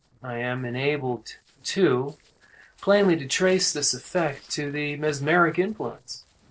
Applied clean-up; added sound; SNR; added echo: neural separator model SepFormer DNS4.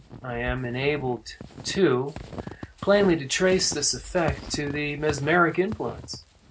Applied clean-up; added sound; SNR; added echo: none; Squeak / Walk, footsteps; 13 dB; none.